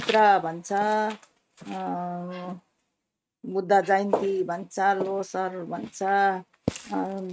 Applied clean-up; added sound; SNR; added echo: neural mask model RNNoise.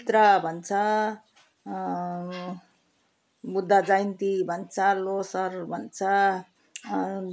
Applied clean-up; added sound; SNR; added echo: none; none; none; none.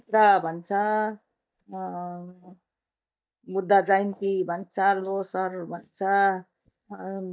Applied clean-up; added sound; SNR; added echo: neural mask model DeepFilterNet 3.